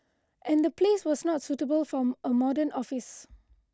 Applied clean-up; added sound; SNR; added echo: none; none; none; none.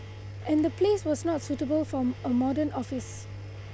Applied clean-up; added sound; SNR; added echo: none; Engine; 11 dB; none.